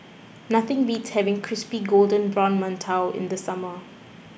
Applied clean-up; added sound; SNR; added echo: none; none; none; none.